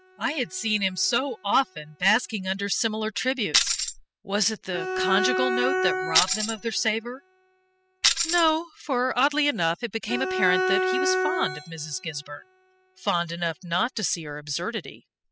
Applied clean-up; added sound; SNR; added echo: classical method spectral subtraction.